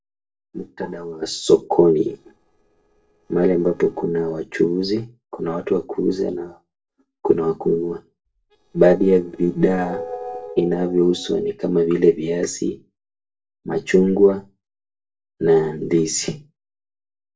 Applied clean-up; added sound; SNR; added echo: neural separator model SepFormer DNS4.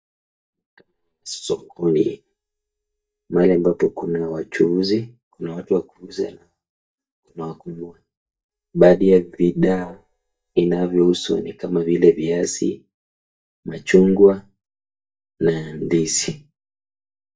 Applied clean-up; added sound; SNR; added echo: neural mask model DeepFilterNet 3.